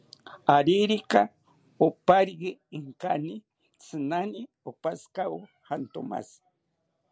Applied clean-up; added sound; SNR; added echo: none; none; none; none.